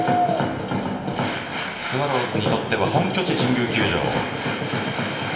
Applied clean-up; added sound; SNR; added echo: none; none; none; reverberation time 1.4 s.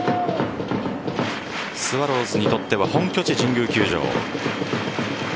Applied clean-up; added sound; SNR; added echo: none; none; none; none.